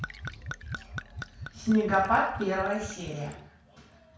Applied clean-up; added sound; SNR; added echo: none; Gurgling / Chink, clink / Liquid; 12 dB; reverberation time 0.5 s.